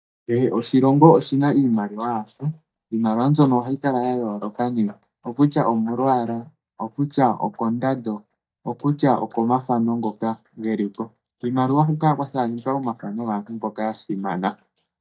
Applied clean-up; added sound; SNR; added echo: neural mask model DeepFilterNet 3.